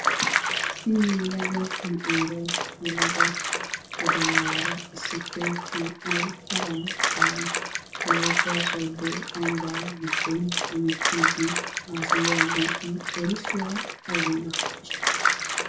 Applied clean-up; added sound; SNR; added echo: none; Bathtub (filling or washing); -3 dB; reverberation time 0.3 s.